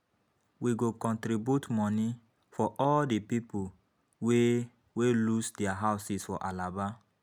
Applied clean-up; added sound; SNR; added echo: none; none; none; none.